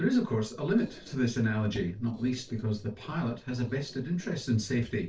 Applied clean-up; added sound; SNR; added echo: neural separator model SepFormer DNS4.